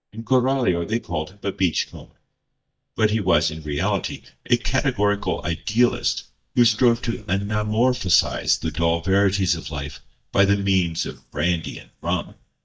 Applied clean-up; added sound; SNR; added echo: neural mask model DeepFilterNet 3.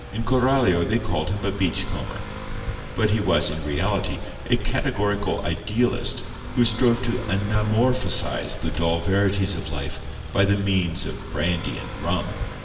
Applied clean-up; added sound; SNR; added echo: none; Motorcycle / Accelerating, revving, vroom; 11 dB; reverberation time 1.4 s.